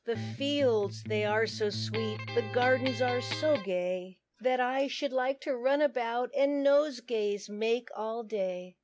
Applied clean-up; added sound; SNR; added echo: none; Electric guitar; 8 dB; none.